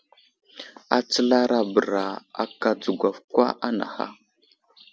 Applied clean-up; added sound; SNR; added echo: none; none; none; none.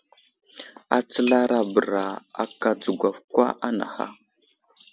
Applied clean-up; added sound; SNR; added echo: none; Shatter; 18 dB; none.